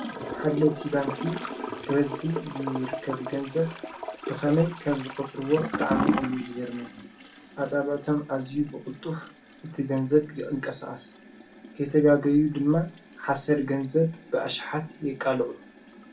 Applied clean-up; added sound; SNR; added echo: none; Toilet flush / Gurgling; 9 dB; reverberation time 0.2 s.